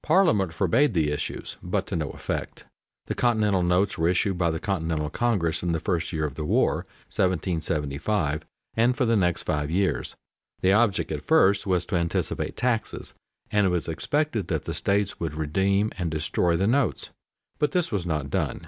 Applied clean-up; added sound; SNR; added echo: none; none; none; none.